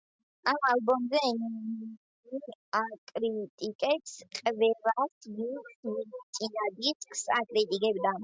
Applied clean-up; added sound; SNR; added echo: none; none; none; none.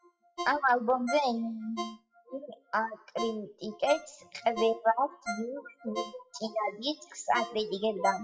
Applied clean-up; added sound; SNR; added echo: classical method WPE with log-MMSE.